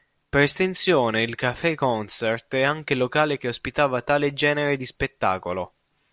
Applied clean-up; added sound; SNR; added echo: none; none; none; none.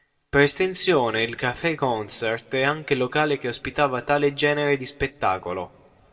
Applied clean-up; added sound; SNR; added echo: none; none; none; reverberation time 0.7 s.